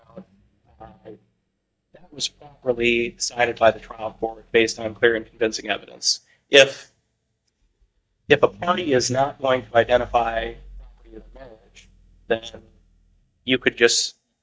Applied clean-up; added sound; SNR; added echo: neural mask model DeepFilterNet 3.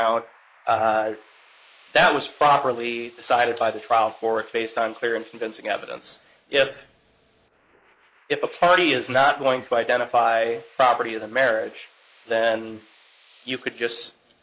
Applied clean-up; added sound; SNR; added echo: neural mask model Resemble Enhance denoiser.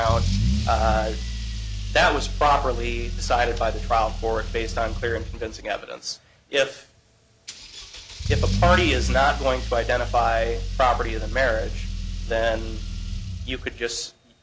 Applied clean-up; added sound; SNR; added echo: none; Engine starting / Accelerating, revving, vroom / Car; 2 dB; none.